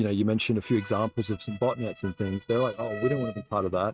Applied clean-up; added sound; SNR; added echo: neural mask model RNNoise.